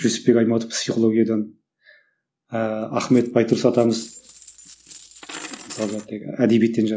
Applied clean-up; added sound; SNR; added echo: none; Coin (dropping); 20 dB; none.